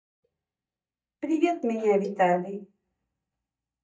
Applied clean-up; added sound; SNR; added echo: neural mask model DeepFilterNet 3.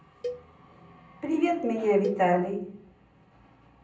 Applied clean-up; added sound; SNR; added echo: none; Cowbell; 14 dB; reverberation time 0.6 s.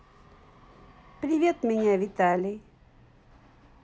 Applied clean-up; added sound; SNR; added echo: none; none; none; none.